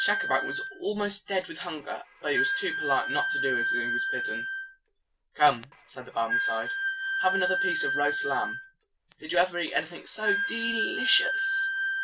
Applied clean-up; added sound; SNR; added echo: none; Wind instrument, woodwind instrument; 0 dB; none.